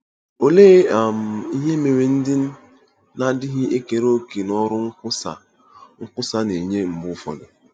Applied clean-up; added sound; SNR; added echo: none; none; none; none.